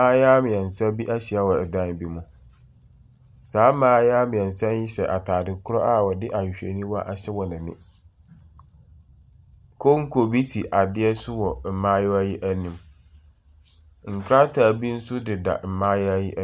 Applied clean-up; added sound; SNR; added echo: none; none; none; none.